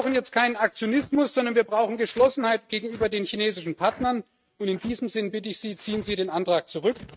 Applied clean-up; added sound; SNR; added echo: neural mask model RNNoise.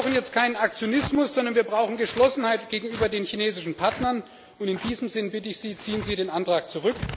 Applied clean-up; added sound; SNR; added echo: none; Tearing; 15 dB; none.